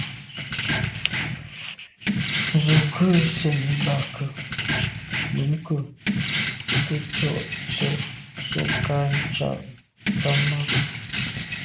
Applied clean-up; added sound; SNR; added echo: none; Keys jangling; 1 dB; none.